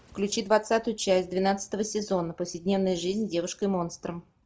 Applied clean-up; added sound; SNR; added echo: none; none; none; none.